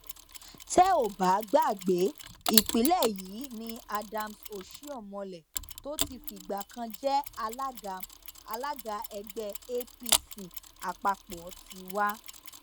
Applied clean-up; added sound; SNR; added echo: none; Mechanisms; 6 dB; none.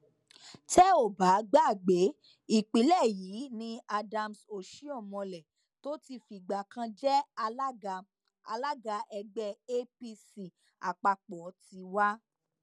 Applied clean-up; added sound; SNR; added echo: none; none; none; none.